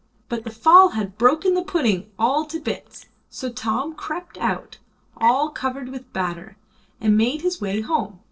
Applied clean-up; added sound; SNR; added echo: neural separator model SepFormer DNS4.